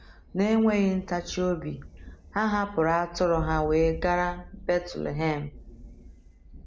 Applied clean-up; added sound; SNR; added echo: none; Thunder; 14 dB; none.